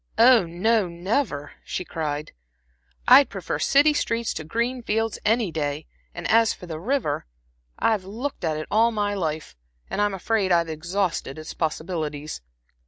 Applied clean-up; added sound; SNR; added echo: none; none; none; none.